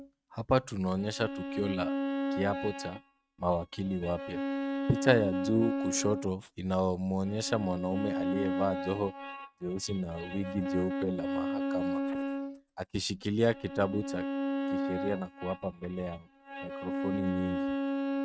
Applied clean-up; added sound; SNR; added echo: neural mask model RNNoise.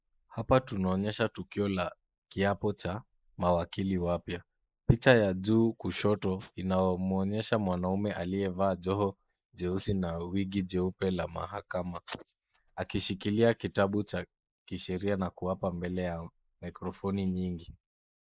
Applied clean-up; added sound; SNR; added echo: neural mask model Resemble Enhance denoiser.